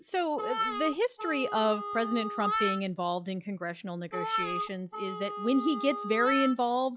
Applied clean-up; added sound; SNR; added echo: classical method log-MMSE.